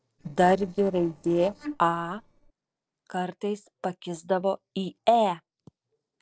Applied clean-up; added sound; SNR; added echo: neural separator model SepFormer DNS4.